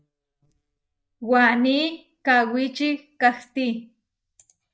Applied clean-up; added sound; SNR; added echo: neural mask model DeepFilterNet 3.